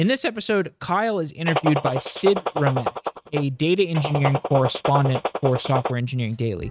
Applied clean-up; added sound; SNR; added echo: neural mask model RNNoise.